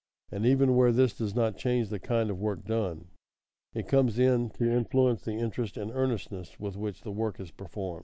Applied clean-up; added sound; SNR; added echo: neural mask model Resemble Enhance denoiser.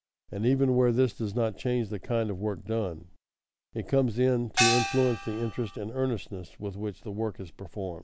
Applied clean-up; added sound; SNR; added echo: none; Gong; 1 dB; none.